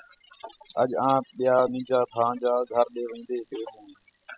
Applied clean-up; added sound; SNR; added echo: classical method spectral subtraction.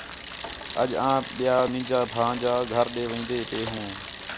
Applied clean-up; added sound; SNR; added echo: none; Bicycle; 11 dB; none.